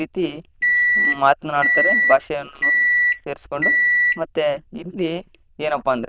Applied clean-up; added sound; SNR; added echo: neural diffusion model UNIVERSE++.